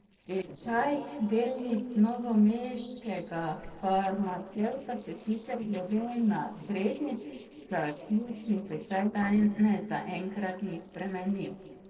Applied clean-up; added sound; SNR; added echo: neural separator model SepFormer DNS4.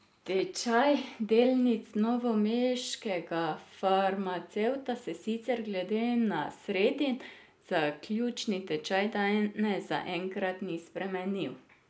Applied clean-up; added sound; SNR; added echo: none; none; none; none.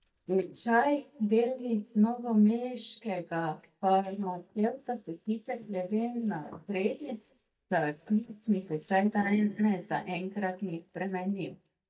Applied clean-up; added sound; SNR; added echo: neural mask model DeepFilterNet 3.